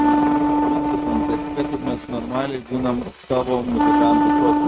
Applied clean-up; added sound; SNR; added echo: neural mask model RNNoise.